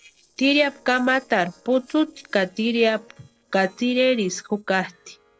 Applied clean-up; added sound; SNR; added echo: neural separator model SepFormer DNS4.